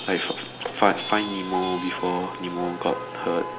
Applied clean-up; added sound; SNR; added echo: none; Chatter / Traffic noise, roadway noise / Vehicle horn, car horn, honking / Engine; 10 dB; none.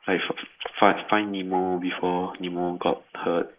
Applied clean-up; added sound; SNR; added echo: neural mask model Resemble Enhance denoiser.